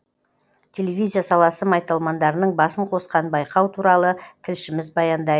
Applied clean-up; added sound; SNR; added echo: none; none; none; none.